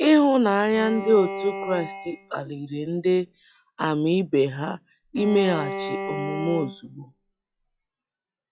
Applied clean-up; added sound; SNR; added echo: classical method log-MMSE.